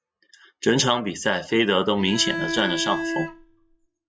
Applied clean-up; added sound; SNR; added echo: classical method log-MMSE.